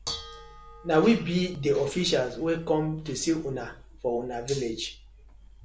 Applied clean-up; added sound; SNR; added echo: none; Dishes, pots, and pans / Bell; 17 dB; none.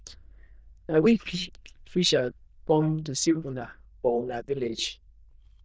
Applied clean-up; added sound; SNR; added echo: neural diffusion model UNIVERSE++.